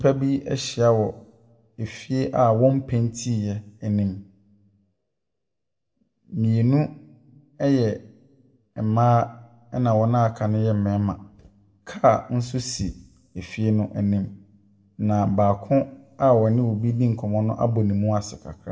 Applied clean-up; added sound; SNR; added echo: none; none; none; reverberation time 0.6 s.